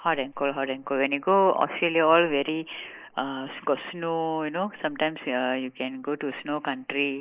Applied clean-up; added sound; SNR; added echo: neural mask model Resemble Enhance denoiser.